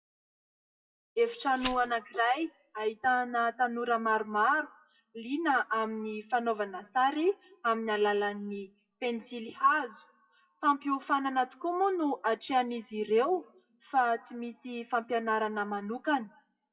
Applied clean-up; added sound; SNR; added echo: classical method WPE with log-MMSE.